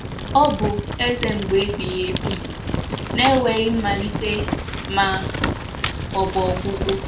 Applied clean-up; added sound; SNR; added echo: none; Fire; 3 dB; reverberation time 0.3 s.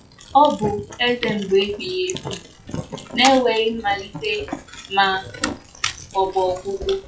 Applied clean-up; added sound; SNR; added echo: classical method WPE with log-MMSE.